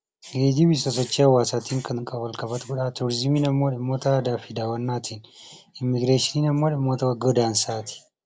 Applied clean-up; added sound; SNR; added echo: none; none; none; none.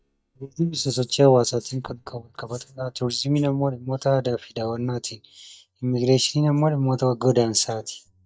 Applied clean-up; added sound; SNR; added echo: neural mask model DeepFilterNet 3.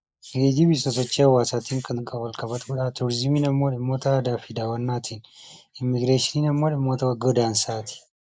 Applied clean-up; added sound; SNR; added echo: neural mask model Resemble Enhance denoiser.